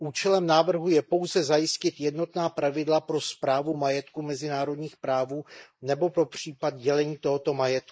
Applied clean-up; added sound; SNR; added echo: neural mask model Resemble Enhance denoiser.